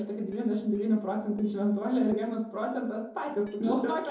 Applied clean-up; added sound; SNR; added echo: neural separator model SepFormer DNS4.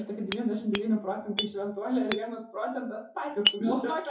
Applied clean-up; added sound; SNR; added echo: classical method WPE with log-MMSE.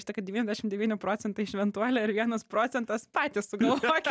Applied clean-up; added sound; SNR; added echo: none; none; none; none.